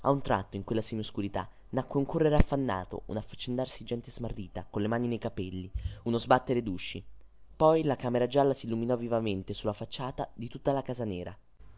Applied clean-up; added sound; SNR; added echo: none; none; none; none.